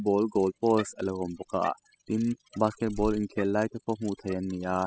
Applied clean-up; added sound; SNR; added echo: classical method spectral subtraction.